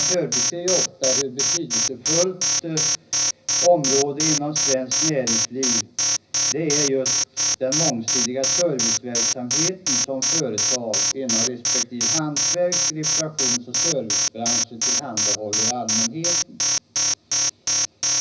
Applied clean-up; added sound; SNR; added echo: none; Alarm; -4 dB; reverberation time 0.4 s.